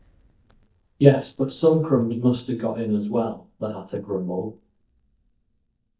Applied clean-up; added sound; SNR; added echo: neural mask model DeepFilterNet 3.